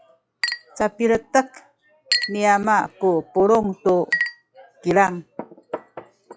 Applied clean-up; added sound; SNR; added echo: classical method log-MMSE.